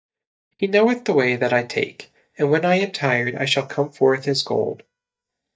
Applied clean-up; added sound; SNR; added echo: neural mask model DeepFilterNet 3.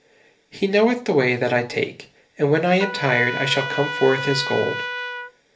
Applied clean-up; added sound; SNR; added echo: none; Trumpet; 9 dB; reverberation time 0.3 s.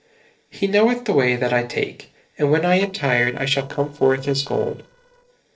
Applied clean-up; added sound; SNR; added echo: neural separator model SepFormer DNS4.